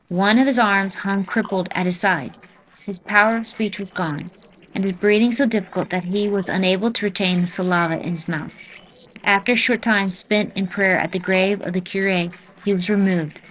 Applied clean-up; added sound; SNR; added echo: neural separator model SepFormer DNS4.